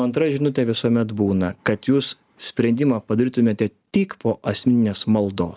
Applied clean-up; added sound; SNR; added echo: none; none; none; none.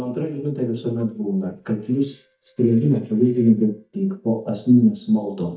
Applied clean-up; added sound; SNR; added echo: neural mask model DeepFilterNet 3.